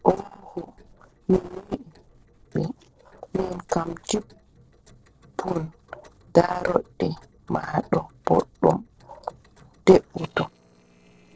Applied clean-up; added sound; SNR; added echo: neural separator model SepFormer DNS4.